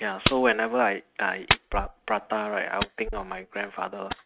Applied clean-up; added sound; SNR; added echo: neural mask model RNNoise.